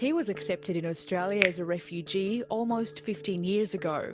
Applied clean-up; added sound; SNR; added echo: none; Finger snapping; 7 dB; none.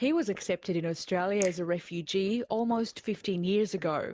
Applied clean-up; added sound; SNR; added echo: neural mask model Resemble Enhance denoiser.